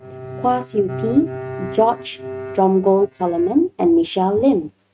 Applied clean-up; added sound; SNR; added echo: neural mask model RNNoise.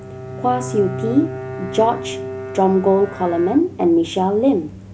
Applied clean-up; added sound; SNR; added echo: none; Bowed string instrument; 11 dB; none.